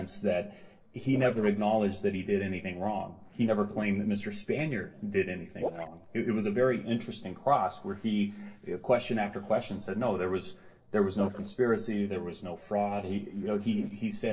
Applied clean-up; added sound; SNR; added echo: neural separator model SepFormer DNS4.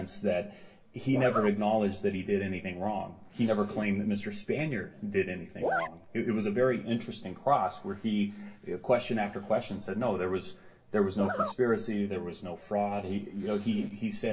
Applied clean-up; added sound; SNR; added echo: none; Zipper (clothing); 11 dB; reverberation time 0.2 s.